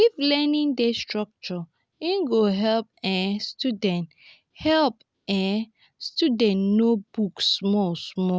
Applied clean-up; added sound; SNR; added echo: none; none; none; none.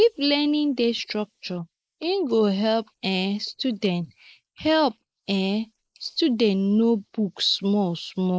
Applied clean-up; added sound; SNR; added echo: neural mask model Resemble Enhance denoiser.